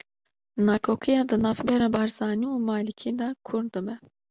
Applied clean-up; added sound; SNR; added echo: none; none; none; none.